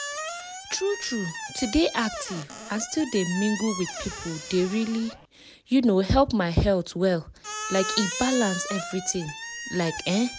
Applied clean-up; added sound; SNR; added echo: none; Squeak; 8 dB; none.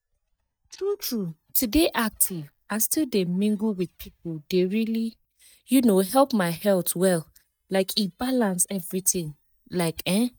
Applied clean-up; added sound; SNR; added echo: neural mask model DeepFilterNet 3.